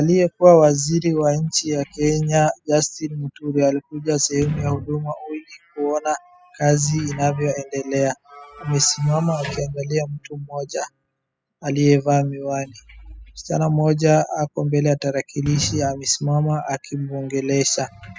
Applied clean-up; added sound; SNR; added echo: classical method spectral subtraction.